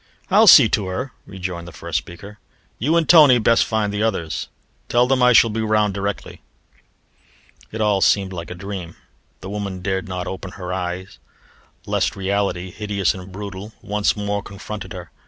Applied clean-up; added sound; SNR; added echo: none; none; none; none.